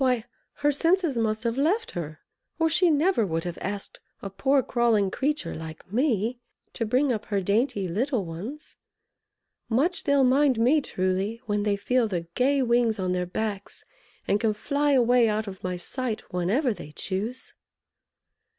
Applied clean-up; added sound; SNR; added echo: none; none; none; none.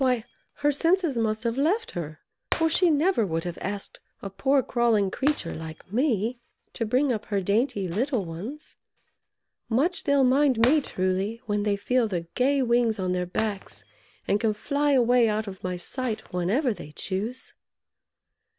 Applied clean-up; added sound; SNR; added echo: none; Shatter; 19 dB; none.